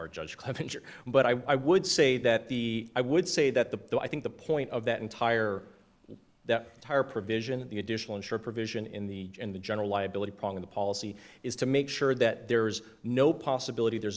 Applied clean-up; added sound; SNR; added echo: neural separator model SepFormer DNS4.